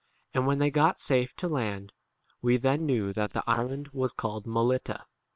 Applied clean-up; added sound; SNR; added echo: neural separator model SepFormer WHAM!.